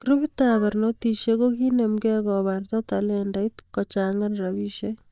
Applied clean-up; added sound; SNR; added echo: neural mask model DeepFilterNet 3.